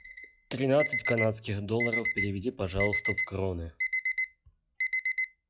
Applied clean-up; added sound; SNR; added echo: classical method log-MMSE.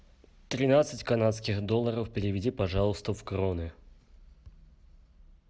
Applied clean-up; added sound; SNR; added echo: none; none; none; none.